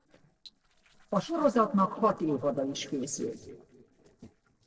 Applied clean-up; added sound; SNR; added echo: neural separator model SepFormer DNS4.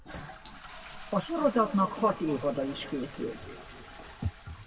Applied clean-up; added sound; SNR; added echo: none; Toilet flush; 14 dB; reverberation time 1.7 s.